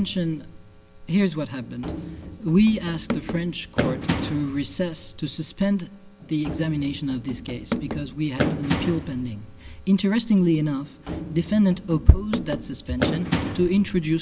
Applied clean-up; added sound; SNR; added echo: none; Run; 7 dB; none.